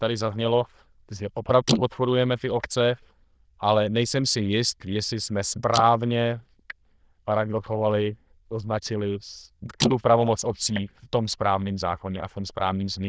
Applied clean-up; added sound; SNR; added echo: neural diffusion model UNIVERSE++.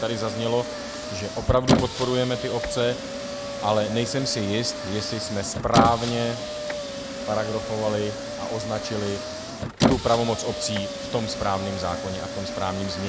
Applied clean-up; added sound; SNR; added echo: none; Squeak; 2 dB; none.